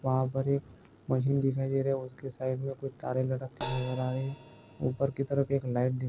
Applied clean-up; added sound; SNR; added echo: none; Crash cymbal; 16 dB; none.